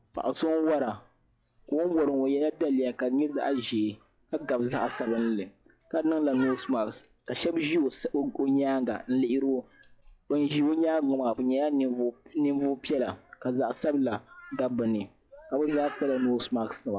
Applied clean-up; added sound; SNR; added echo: classical method log-MMSE.